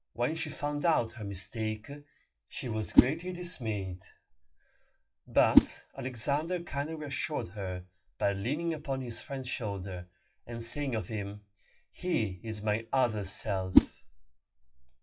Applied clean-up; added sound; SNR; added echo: classical method WPE with log-MMSE.